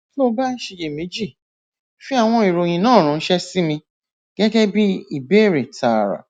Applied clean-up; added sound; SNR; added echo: none; none; none; none.